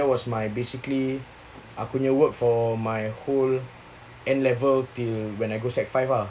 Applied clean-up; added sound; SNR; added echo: none; none; none; none.